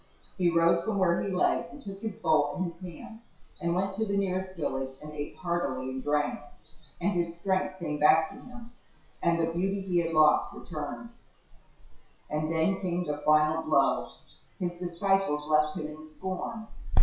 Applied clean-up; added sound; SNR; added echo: classical method WPE with log-MMSE.